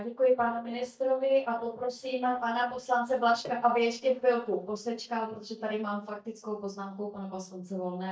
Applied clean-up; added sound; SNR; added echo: neural mask model DeepFilterNet 3.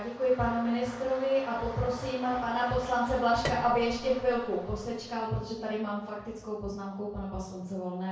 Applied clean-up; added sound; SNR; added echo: none; Piano; 10 dB; reverberation time 0.6 s.